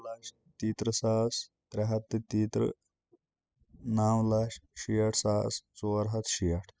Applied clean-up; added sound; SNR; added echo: classical method spectral subtraction.